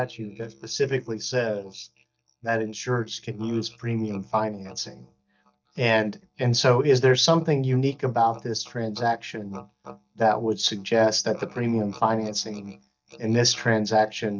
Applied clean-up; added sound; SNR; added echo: neural mask model DeepFilterNet 3.